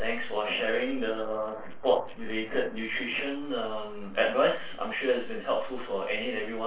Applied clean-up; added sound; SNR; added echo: neural separator model SepFormer DNS4.